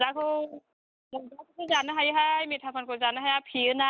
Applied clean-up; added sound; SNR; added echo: neural mask model DeepFilterNet 3.